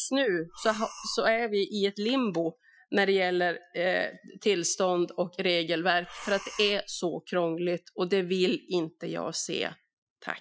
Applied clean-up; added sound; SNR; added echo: classical method Wiener filter.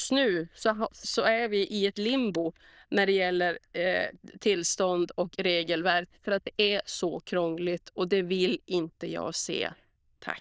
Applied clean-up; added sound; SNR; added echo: neural diffusion model UNIVERSE++.